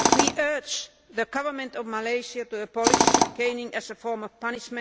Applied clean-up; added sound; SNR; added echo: none; Tools; -2 dB; none.